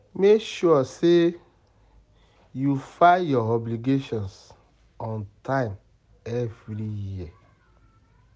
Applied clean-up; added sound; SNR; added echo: none; none; none; none.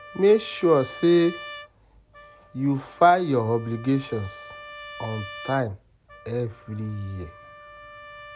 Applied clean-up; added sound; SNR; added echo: none; Trumpet; 17 dB; none.